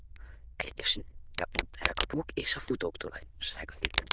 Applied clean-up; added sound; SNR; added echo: neural diffusion model UNIVERSE++.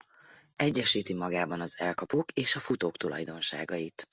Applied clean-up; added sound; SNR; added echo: none; none; none; none.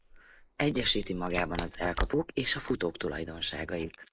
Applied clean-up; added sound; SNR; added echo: neural mask model Resemble Enhance denoiser.